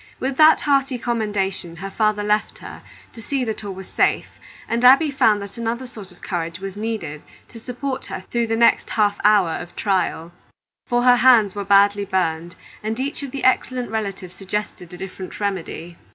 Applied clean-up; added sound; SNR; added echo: none; none; none; none.